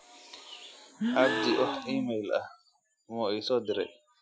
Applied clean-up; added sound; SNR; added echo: classical method Wiener filter.